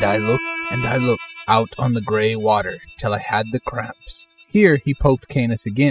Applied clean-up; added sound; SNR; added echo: classical method spectral subtraction.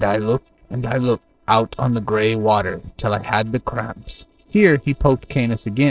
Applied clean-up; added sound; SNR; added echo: neural separator model SepFormer DNS4.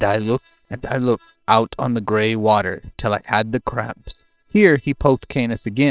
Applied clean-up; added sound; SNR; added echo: neural separator model SepFormer WHAM!.